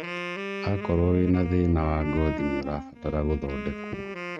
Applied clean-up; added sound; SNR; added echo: neural mask model RNNoise.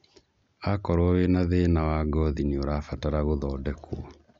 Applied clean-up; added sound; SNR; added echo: none; none; none; none.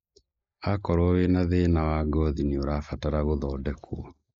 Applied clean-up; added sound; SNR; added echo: neural mask model Resemble Enhance denoiser.